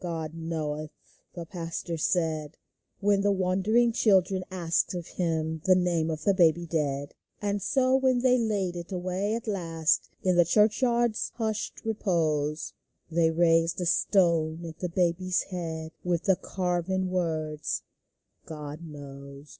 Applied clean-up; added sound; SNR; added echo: none; none; none; none.